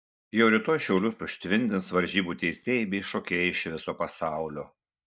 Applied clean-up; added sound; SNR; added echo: neural mask model DeepFilterNet 3.